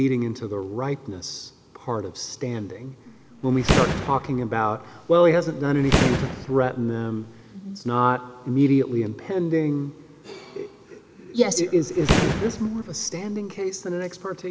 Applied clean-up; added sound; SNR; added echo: none; Fireworks; 3 dB; none.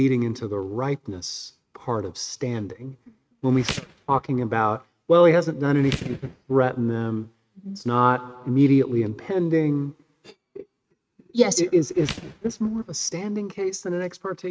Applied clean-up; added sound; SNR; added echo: neural mask model RNNoise.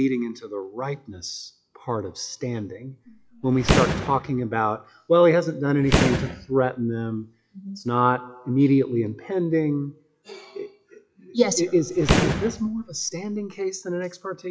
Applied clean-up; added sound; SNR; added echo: classical method log-MMSE.